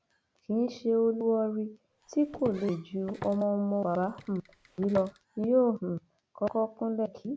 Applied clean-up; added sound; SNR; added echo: none; Walk, footsteps; 16 dB; none.